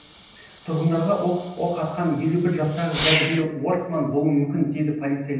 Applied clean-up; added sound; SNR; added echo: none; Fireworks; 7 dB; reverberation time 0.9 s.